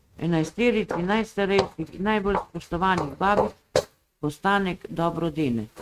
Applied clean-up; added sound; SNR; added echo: neural mask model RNNoise.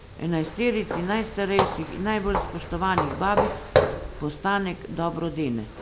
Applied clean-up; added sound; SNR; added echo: none; Walk, footsteps; 1 dB; none.